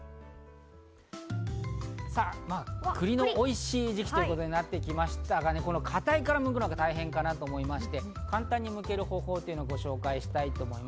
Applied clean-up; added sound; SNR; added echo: none; none; none; none.